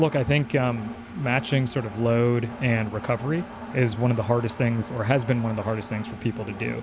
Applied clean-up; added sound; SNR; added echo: none; Engine; 13 dB; none.